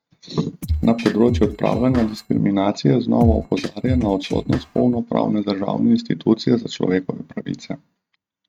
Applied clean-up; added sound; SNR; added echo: neural mask model RNNoise.